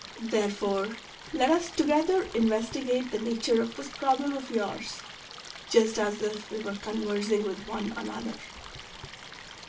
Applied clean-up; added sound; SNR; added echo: none; Stream; 15 dB; reverberation time 0.2 s.